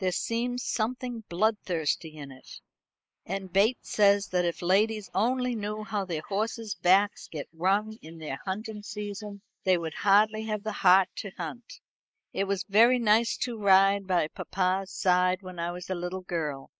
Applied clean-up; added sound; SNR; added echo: neural mask model Resemble Enhance denoiser.